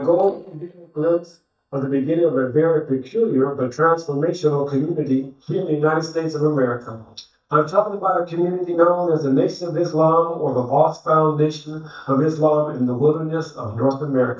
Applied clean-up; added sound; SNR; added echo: neural mask model DeepFilterNet 3.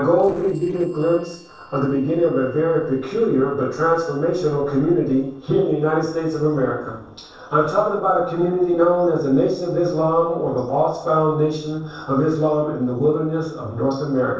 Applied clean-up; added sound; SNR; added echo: neural separator model SepFormer DNS4.